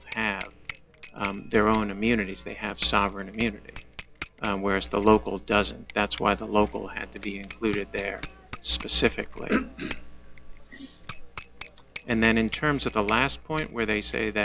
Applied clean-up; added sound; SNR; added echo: none; Bicycle bell; 10 dB; none.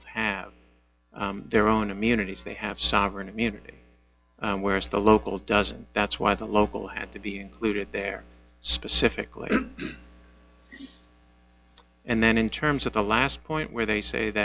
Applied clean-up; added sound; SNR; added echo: none; none; none; none.